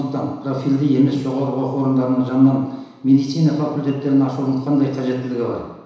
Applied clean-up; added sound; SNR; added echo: none; none; none; reverberation time 1.0 s.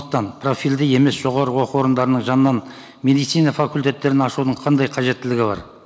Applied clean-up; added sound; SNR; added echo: none; none; none; none.